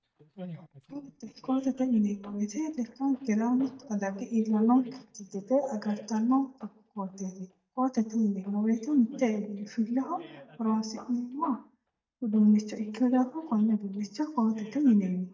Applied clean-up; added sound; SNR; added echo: neural mask model DeepFilterNet 3.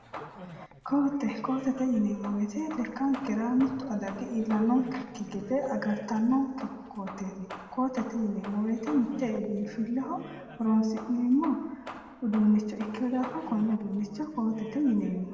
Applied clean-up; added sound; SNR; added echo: none; Hammer / Wood; 17 dB; reverberation time 1.9 s.